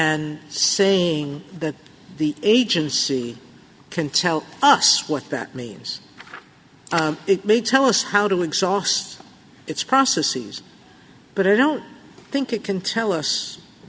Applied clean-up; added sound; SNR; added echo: none; none; none; none.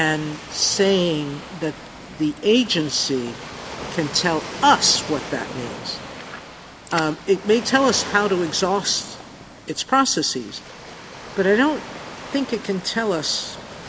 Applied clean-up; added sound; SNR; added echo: none; Waves, surf; 13 dB; none.